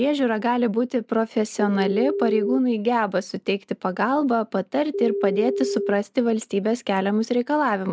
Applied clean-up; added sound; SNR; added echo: neural mask model DeepFilterNet 3.